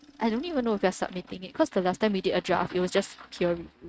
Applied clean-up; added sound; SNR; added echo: neural mask model RNNoise.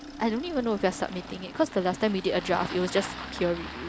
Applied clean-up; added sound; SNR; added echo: none; Engine starting; 11 dB; none.